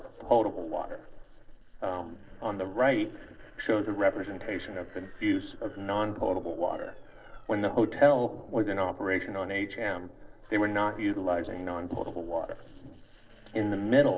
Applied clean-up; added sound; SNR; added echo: neural separator model SepFormer DNS4.